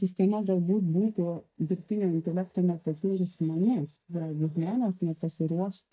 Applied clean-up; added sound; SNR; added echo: neural mask model DeepFilterNet 3.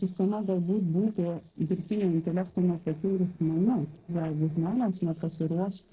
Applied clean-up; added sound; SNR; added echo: neural separator model SepFormer DNS4.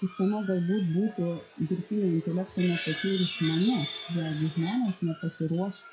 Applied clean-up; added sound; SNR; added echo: classical method WPE with log-MMSE.